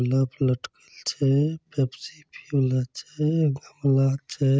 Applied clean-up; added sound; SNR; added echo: none; none; none; none.